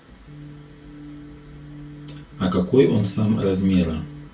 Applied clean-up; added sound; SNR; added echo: none; Organ; 17 dB; reverberation time 0.1 s.